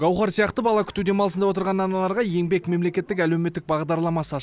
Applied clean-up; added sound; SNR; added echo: none; none; none; none.